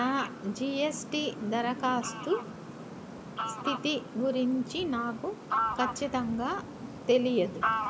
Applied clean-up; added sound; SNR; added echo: none; Fowl; 6 dB; none.